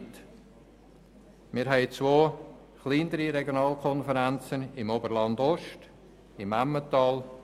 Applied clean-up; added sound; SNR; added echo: none; none; none; none.